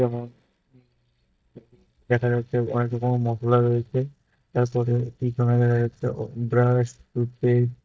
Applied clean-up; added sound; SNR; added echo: neural mask model DeepFilterNet 3.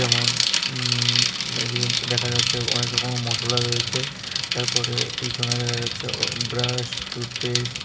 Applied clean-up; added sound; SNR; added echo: none; Bicycle; -3 dB; reverberation time 2.5 s.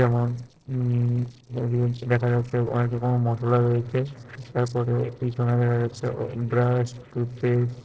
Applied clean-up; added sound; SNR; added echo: neural separator model SepFormer DNS4.